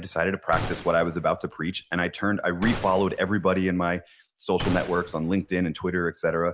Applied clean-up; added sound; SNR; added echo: none; Gunshot, gunfire; 11 dB; none.